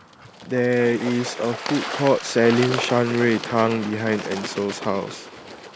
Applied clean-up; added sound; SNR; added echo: none; Water / Bird; 10 dB; none.